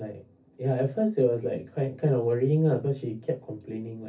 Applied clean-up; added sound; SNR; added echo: none; none; none; reverberation time 0.3 s.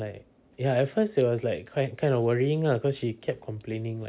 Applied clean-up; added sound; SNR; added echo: none; none; none; none.